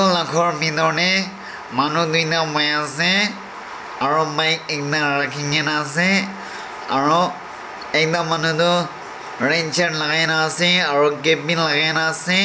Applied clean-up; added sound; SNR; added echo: none; none; none; none.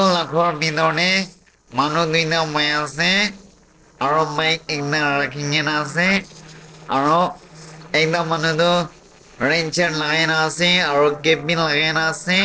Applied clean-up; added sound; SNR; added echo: neural separator model SepFormer DNS4.